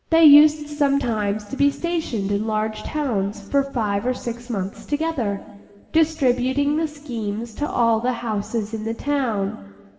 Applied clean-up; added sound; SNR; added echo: none; none; none; reverberation time 1.8 s.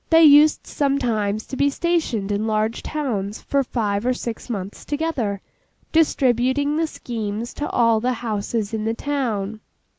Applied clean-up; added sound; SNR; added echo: none; none; none; none.